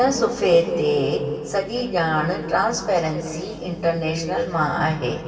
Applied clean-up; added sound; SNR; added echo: none; Thunder / Rain; 20 dB; reverberation time 2.5 s.